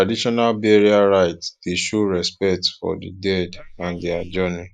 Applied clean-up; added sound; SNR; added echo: neural mask model Resemble Enhance denoiser.